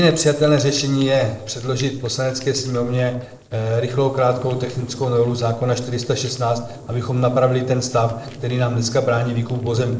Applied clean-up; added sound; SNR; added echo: neural separator model SepFormer DNS4.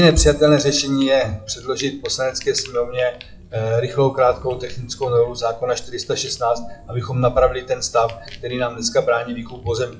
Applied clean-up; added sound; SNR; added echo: classical method WPE with log-MMSE.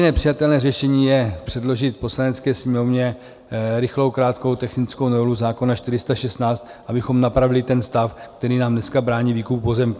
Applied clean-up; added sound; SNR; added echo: none; none; none; none.